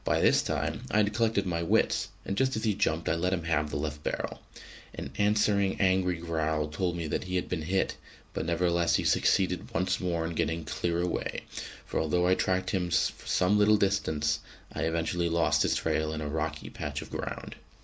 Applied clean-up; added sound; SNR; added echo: none; none; none; none.